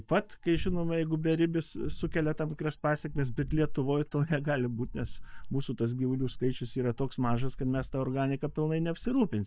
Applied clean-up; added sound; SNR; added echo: neural mask model DeepFilterNet 3.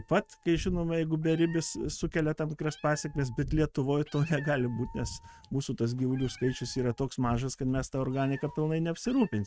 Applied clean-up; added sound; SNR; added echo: neural mask model RNNoise.